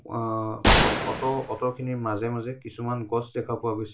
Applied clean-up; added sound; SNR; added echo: none; Gunshot, gunfire; -2 dB; reverberation time 0.2 s.